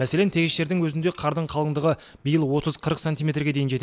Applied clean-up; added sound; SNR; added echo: none; none; none; none.